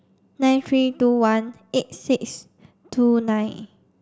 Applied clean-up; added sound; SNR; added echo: none; none; none; none.